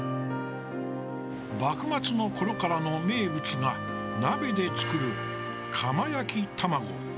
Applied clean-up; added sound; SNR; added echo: none; Wind instrument, woodwind instrument; 12 dB; none.